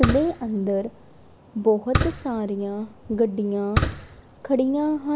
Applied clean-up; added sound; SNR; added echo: none; Fireworks; 4 dB; none.